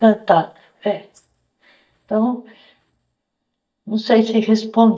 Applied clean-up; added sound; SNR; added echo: neural mask model DeepFilterNet 3.